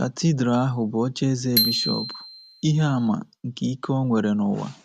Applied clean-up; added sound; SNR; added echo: none; Bicycle bell; 7 dB; none.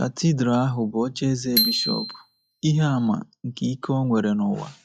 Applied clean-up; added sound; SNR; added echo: classical method log-MMSE.